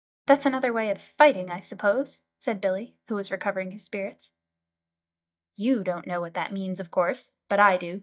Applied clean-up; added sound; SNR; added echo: neural mask model DeepFilterNet 3.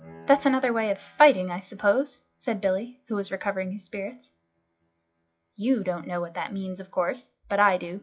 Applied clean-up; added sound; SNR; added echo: classical method WPE with log-MMSE.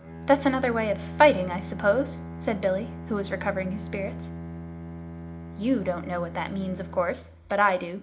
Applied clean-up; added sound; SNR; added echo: none; Bowed string instrument; 11 dB; reverberation time 0.4 s.